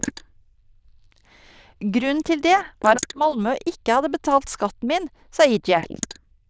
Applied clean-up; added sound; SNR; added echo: neural diffusion model UNIVERSE++.